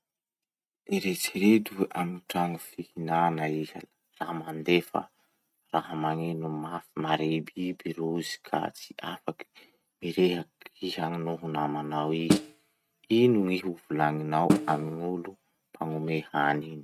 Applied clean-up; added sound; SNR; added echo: neural mask model RNNoise.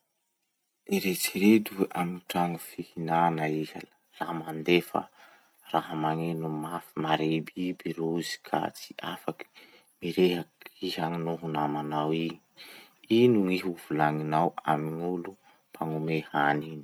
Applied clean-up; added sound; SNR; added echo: none; none; none; none.